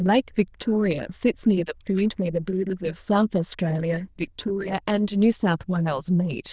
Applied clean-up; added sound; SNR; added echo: neural diffusion model UNIVERSE++.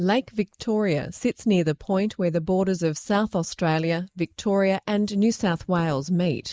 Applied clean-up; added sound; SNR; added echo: neural mask model Resemble Enhance denoiser.